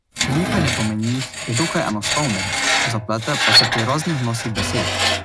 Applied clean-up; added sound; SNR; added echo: none; Screech; -2 dB; none.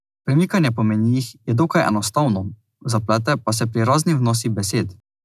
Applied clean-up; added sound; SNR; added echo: none; none; none; none.